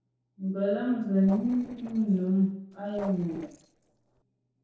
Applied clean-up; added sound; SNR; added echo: neural separator model SepFormer DNS4.